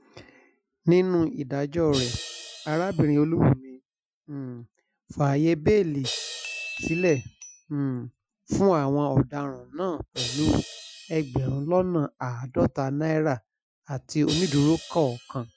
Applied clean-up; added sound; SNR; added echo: classical method Wiener filter.